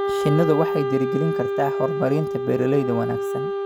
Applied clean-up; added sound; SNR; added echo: none; Wind instrument, woodwind instrument; 1 dB; none.